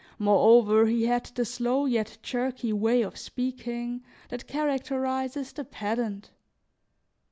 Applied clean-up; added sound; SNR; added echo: none; none; none; none.